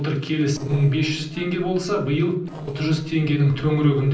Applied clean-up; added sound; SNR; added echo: neural separator model SepFormer DNS4.